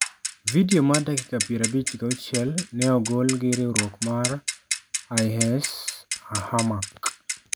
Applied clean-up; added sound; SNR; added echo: none; Clock; 6 dB; none.